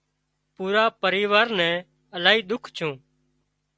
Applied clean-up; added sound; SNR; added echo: none; none; none; none.